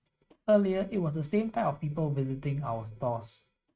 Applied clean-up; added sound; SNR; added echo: neural mask model RNNoise.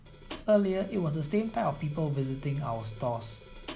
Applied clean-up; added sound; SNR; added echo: none; Hi-hat; 16 dB; none.